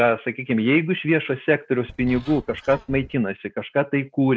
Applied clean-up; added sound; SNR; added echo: neural mask model RNNoise.